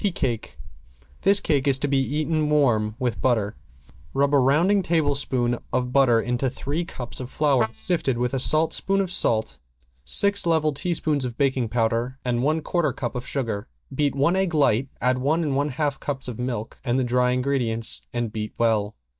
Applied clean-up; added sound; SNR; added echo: neural mask model DeepFilterNet 3.